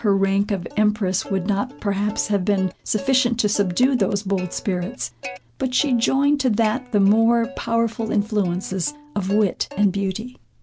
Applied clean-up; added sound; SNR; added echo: none; Plucked string instrument; 19 dB; none.